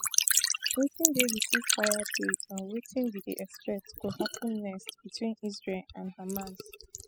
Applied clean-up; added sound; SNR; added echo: classical method spectral subtraction.